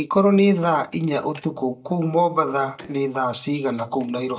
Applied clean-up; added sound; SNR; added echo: neural mask model DeepFilterNet 3.